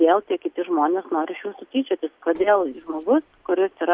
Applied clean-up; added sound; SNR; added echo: none; none; none; none.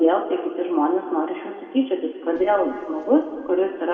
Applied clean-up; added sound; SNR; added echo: none; none; none; reverberation time 1.8 s.